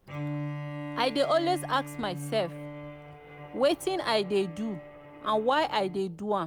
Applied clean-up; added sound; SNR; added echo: none; Bowed string instrument; 10 dB; none.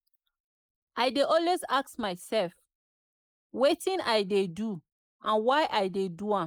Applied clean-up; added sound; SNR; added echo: neural mask model Resemble Enhance denoiser.